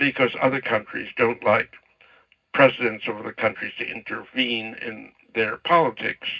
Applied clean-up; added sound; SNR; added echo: none; none; none; reverberation time 0.4 s.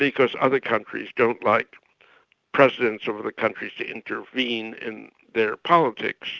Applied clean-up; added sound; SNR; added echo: none; none; none; none.